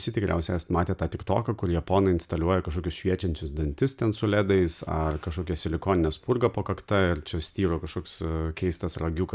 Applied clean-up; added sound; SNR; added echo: none; none; none; none.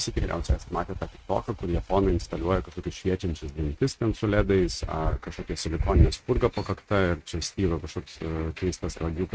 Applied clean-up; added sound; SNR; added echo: neural mask model RNNoise.